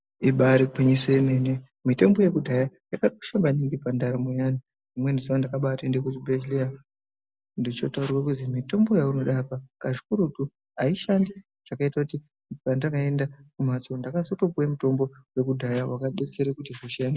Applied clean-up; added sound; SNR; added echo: none; none; none; none.